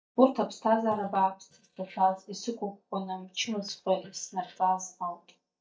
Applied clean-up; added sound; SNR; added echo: neural mask model DeepFilterNet 3.